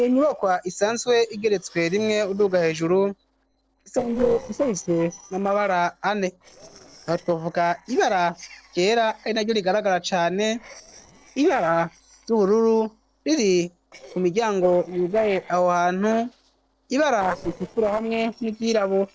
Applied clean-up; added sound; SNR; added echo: neural separator model SepFormer DNS4.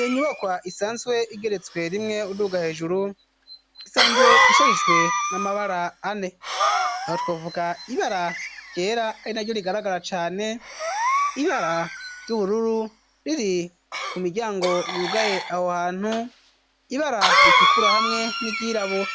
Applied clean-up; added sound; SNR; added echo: none; Cough; -2 dB; none.